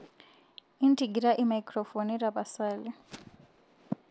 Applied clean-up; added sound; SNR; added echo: none; none; none; none.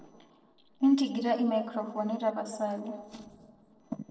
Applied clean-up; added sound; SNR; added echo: neural separator model SepFormer DNS4.